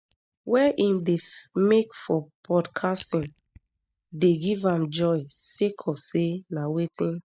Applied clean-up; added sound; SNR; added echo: neural mask model DeepFilterNet 3.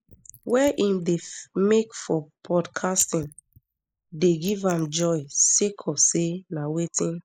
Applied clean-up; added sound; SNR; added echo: neural mask model Resemble Enhance denoiser.